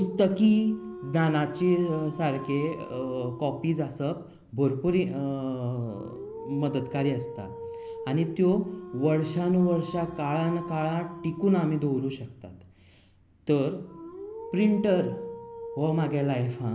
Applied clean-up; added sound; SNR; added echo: none; Dog; 14 dB; none.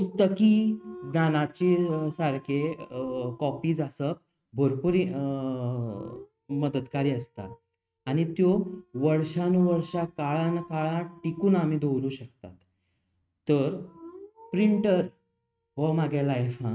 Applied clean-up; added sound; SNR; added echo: neural mask model RNNoise.